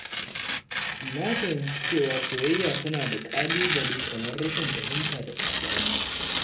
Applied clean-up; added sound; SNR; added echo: none; Tearing; -1 dB; reverberation time 0.3 s.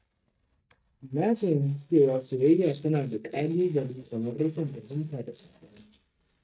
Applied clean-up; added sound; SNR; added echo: neural mask model DeepFilterNet 3.